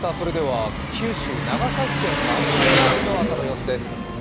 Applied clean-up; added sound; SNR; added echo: none; Engine; -3 dB; none.